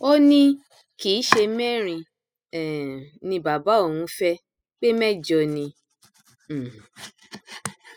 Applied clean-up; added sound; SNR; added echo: classical method spectral subtraction.